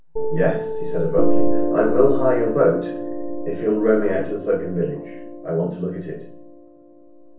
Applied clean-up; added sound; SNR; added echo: none; Piano; -2 dB; reverberation time 0.6 s.